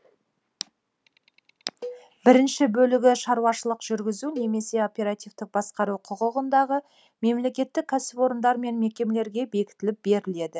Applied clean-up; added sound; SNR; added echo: none; Cowbell; 19 dB; none.